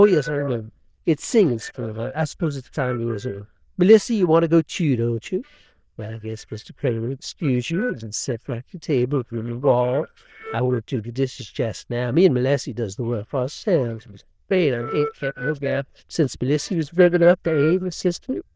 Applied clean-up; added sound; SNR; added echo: neural diffusion model UNIVERSE++.